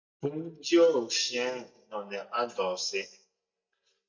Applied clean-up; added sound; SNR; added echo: neural mask model DeepFilterNet 3.